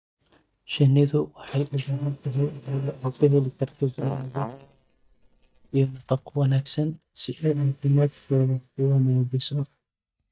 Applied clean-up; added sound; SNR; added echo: neural mask model DeepFilterNet 3.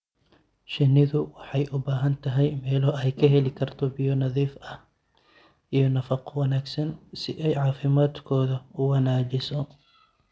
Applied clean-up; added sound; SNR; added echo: none; none; none; none.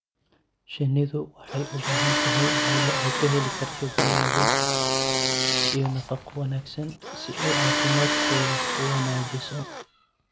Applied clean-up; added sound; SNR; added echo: none; Fart + Tools; -3 dB; none.